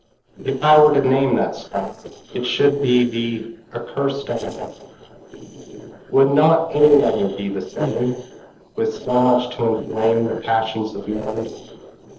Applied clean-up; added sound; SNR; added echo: neural separator model SepFormer DNS4.